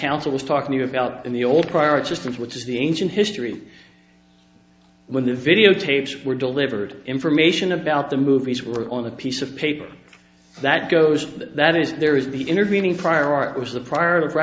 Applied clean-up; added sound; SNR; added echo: none; none; none; none.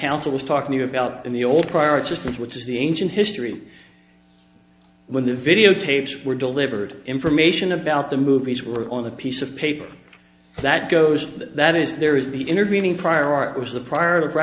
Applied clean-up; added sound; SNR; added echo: none; Tap; 18 dB; none.